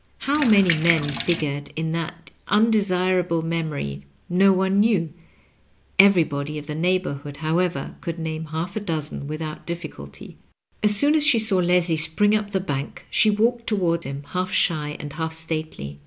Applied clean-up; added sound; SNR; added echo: none; Sink (filling or washing); 3 dB; none.